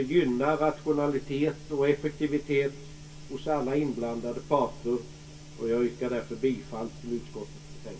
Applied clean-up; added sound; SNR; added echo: none; none; none; reverberation time 0.2 s.